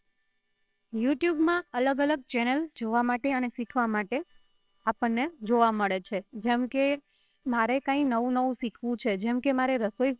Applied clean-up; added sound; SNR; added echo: neural separator model SepFormer WHAMR!.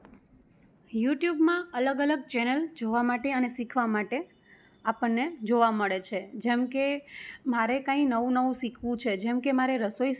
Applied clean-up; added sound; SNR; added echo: none; none; none; none.